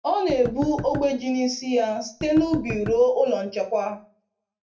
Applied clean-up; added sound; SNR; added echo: none; Knock; 14 dB; reverberation time 0.3 s.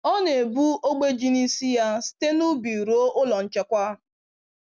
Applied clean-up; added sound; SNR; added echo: none; none; none; none.